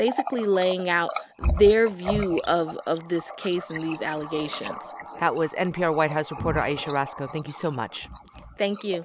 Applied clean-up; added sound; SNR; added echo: none; Water tap, faucet; 8 dB; none.